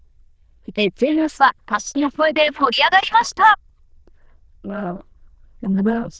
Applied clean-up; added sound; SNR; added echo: neural diffusion model UNIVERSE++.